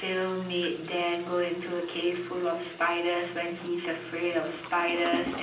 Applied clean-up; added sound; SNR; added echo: none; Toilet flush; 13 dB; reverberation time 0.6 s.